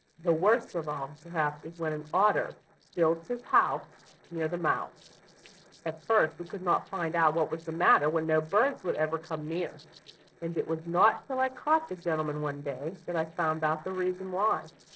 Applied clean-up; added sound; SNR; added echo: neural separator model SepFormer DNS4.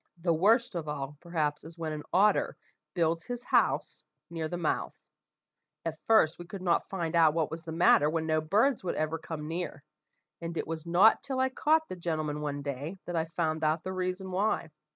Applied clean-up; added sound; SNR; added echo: none; none; none; none.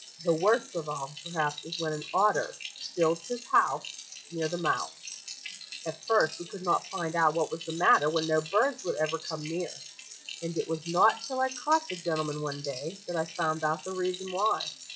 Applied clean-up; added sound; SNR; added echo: classical method WPE with log-MMSE.